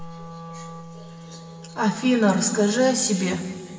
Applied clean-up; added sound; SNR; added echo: none; Wind instrument, woodwind instrument; 16 dB; reverberation time 2.3 s.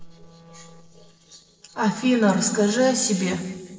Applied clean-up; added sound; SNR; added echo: neural separator model SepFormer DNS4.